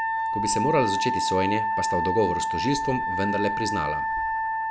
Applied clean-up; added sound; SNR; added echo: none; Wind instrument, woodwind instrument; -2 dB; none.